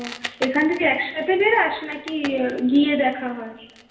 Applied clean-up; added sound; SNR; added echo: none; Crackle; 17 dB; reverberation time 1.1 s.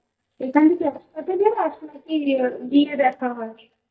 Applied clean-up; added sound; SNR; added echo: neural mask model DeepFilterNet 3.